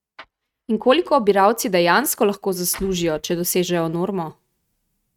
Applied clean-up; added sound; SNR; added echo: neural mask model RNNoise.